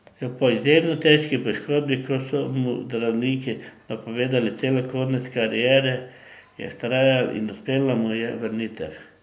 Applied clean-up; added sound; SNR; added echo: none; none; none; none.